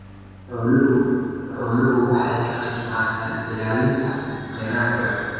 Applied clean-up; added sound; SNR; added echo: none; Engine; 20 dB; reverberation time 2.2 s.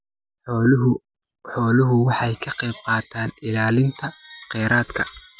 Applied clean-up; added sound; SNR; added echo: none; none; none; none.